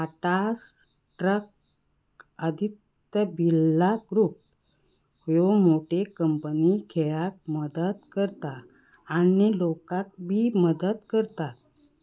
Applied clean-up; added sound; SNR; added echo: none; none; none; none.